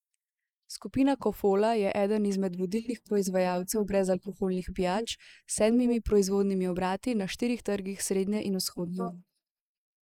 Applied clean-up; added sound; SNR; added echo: neural mask model Resemble Enhance denoiser.